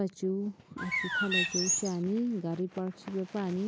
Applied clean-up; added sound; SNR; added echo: none; Bird; -2 dB; none.